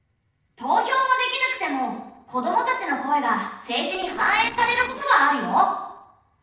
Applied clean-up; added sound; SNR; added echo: neural separator model SepFormer DNS4.